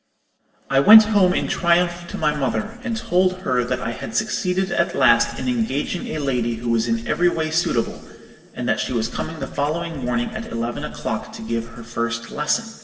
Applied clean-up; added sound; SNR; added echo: none; Writing; 16 dB; reverberation time 3.0 s.